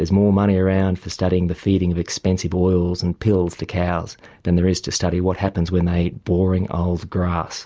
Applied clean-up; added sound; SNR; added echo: none; none; none; none.